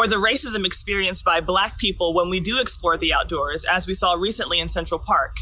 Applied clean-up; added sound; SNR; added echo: none; none; none; none.